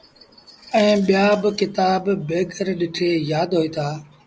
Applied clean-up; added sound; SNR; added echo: none; none; none; none.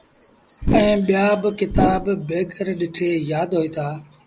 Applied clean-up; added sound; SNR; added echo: none; Whoosh, swoosh, swish; -2 dB; none.